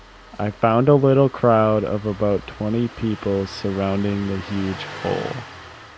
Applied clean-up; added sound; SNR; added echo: none; Engine starting; 17 dB; none.